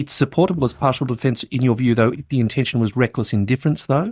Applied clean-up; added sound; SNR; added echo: neural mask model DeepFilterNet 3.